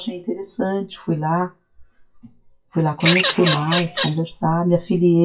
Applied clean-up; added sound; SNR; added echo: classical method WPE with log-MMSE.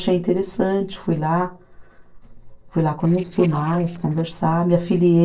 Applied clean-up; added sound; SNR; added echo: neural separator model SepFormer DNS4.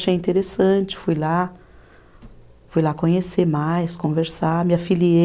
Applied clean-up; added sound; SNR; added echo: none; none; none; none.